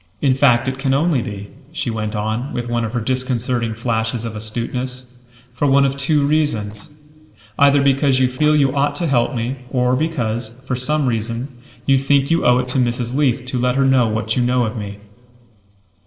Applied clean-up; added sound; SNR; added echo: neural separator model SepFormer DNS4.